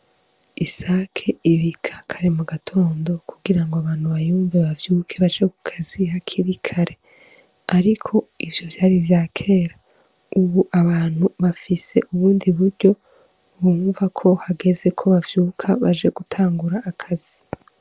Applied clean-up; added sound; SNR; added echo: none; none; none; none.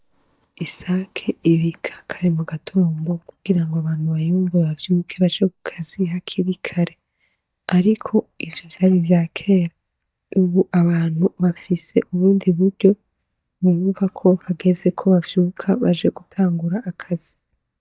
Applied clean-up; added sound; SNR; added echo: neural mask model DeepFilterNet 3.